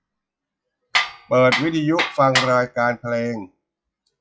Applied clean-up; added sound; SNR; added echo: classical method log-MMSE.